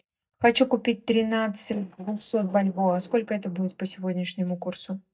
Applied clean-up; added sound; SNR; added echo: neural mask model DeepFilterNet 3.